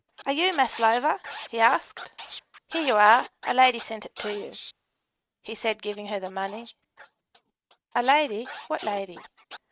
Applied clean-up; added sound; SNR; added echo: neural mask model RNNoise.